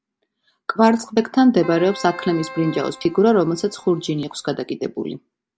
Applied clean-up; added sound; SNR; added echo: none; Keyboard (musical); 17 dB; none.